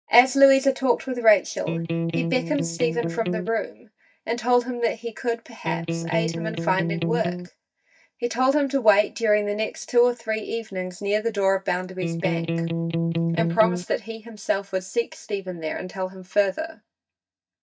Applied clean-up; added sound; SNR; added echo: neural mask model DeepFilterNet 3.